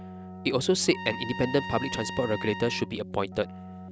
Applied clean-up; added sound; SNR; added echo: none; Keyboard (musical) + Trumpet; 9 dB; none.